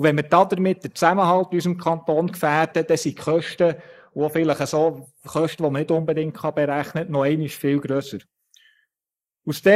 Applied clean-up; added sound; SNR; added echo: neural mask model Resemble Enhance denoiser.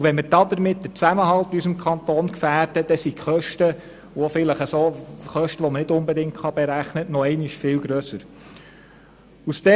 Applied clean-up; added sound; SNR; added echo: none; none; none; none.